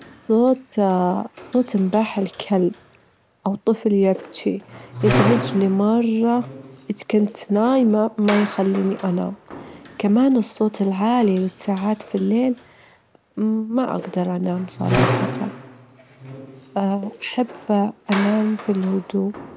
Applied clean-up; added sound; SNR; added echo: none; Squeak; 10 dB; none.